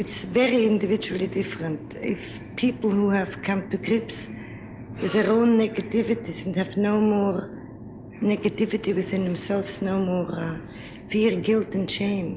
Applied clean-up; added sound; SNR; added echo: none; none; none; none.